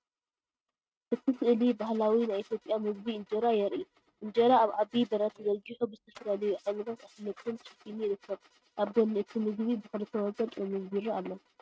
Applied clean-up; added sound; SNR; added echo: neural mask model RNNoise.